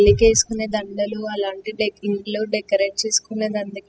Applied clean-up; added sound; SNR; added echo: classical method spectral subtraction.